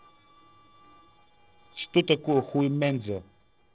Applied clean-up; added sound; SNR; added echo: neural separator model SepFormer DNS4.